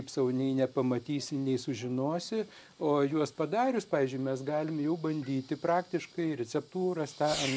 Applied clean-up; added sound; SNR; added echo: none; Fireworks; 17 dB; none.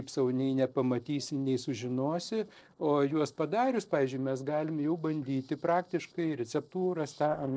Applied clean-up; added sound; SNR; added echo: neural separator model SepFormer DNS4.